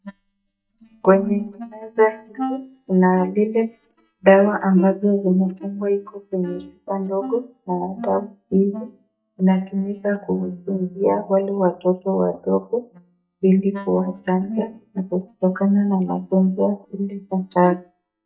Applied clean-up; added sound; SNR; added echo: neural mask model DeepFilterNet 3.